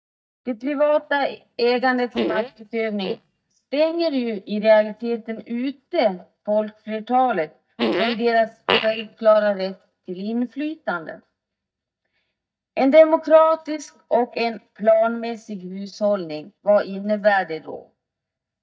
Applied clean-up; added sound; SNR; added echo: neural mask model DeepFilterNet 3.